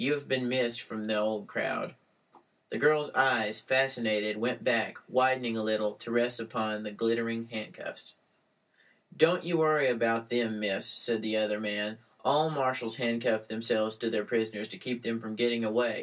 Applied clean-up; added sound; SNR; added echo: none; none; none; none.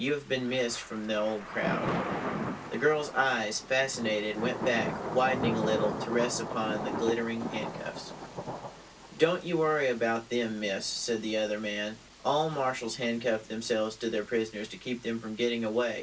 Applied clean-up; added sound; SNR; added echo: none; Thunder / Rain; 7 dB; none.